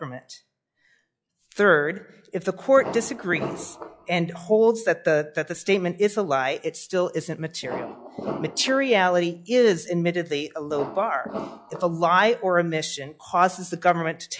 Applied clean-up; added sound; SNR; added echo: classical method log-MMSE.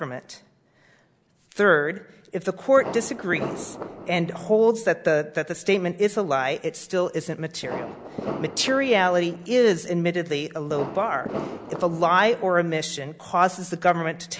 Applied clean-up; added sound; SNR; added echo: none; Fireworks; 10 dB; none.